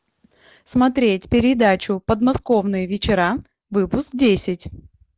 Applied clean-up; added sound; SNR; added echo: none; none; none; none.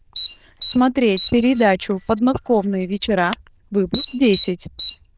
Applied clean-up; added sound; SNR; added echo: neural diffusion model UNIVERSE++.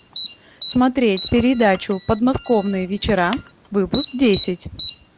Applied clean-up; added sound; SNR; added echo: none; Alarm; 15 dB; none.